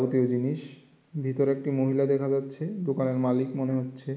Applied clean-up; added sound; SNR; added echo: none; none; none; none.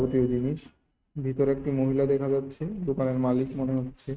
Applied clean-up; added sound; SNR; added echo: neural mask model RNNoise.